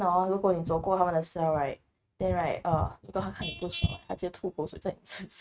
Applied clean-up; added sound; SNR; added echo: neural mask model RNNoise.